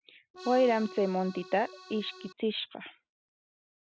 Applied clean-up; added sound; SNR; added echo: none; Accordion; 15 dB; none.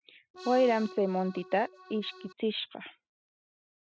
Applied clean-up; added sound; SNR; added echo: neural mask model RNNoise.